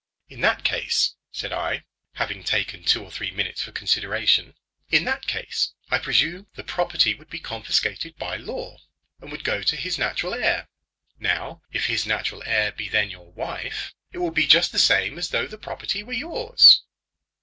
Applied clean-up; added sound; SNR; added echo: none; none; none; none.